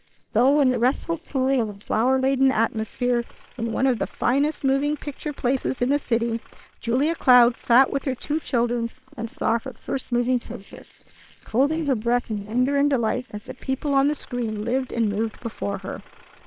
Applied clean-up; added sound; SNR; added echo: neural separator model SepFormer WHAM!.